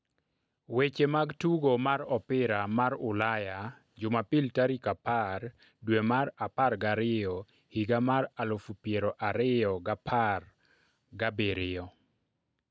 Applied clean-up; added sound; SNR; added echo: none; none; none; none.